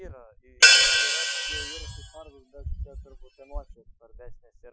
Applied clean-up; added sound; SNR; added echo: classical method Wiener filter.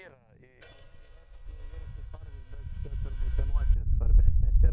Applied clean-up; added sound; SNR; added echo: neural mask model DeepFilterNet 3.